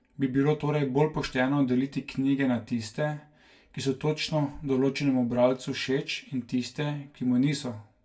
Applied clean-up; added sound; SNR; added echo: none; none; none; reverberation time 0.2 s.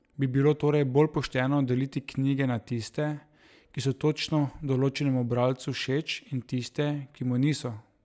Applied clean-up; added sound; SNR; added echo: none; none; none; none.